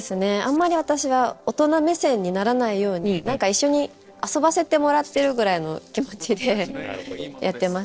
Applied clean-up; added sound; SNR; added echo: neural separator model SepFormer DNS4.